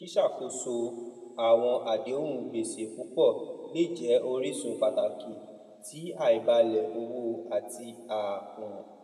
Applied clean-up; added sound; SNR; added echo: none; none; none; reverberation time 1.8 s.